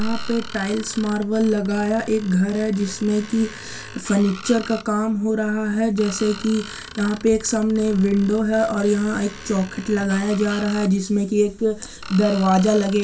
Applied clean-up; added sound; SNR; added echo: none; Screech; 18 dB; reverberation time 0.2 s.